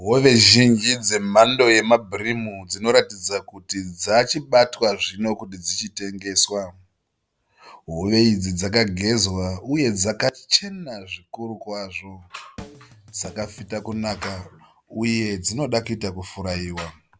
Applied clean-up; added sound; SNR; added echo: none; Drum kit; 20 dB; none.